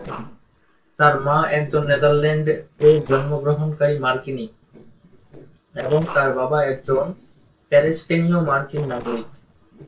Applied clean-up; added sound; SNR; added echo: neural separator model SepFormer DNS4.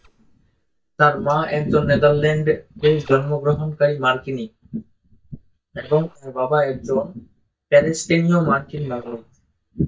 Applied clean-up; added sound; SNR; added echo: neural mask model DeepFilterNet 3.